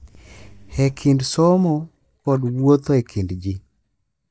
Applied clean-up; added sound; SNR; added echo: neural mask model DeepFilterNet 3.